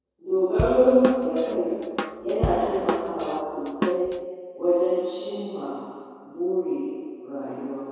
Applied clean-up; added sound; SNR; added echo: none; Drum / Drum kit; 6 dB; reverberation time 2.0 s.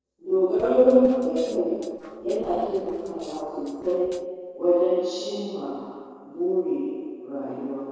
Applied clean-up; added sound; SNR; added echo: neural separator model SepFormer DNS4.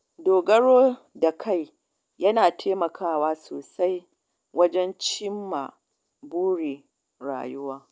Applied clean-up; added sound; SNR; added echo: none; none; none; none.